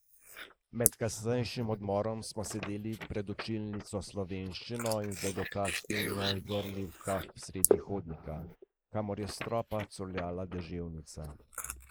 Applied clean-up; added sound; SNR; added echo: neural mask model Resemble Enhance denoiser.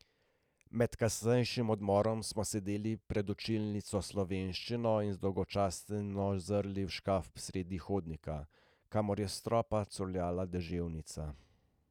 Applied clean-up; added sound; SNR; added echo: none; none; none; none.